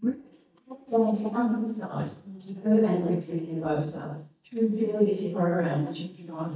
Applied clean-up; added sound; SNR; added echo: neural mask model DeepFilterNet 3.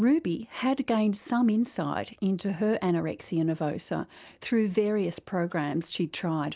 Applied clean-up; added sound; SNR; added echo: none; none; none; none.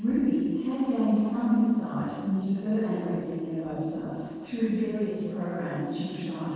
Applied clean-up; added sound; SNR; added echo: neural separator model SepFormer DNS4.